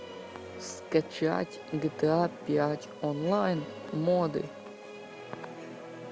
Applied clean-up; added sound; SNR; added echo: none; Musical instrument; 13 dB; none.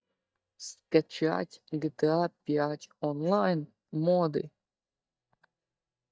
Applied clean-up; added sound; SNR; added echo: neural mask model DeepFilterNet 3.